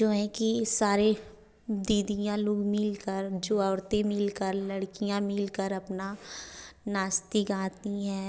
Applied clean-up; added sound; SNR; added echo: none; none; none; none.